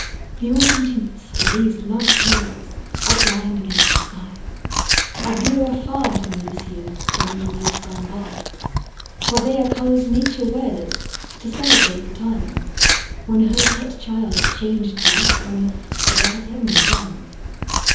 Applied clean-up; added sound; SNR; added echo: none; Chewing, mastication; -2 dB; reverberation time 1.3 s.